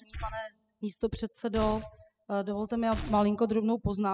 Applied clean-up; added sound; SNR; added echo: classical method spectral subtraction.